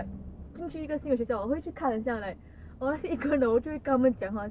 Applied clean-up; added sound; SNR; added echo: none; none; none; none.